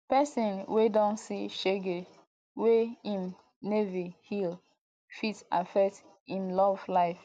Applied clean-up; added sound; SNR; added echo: none; none; none; none.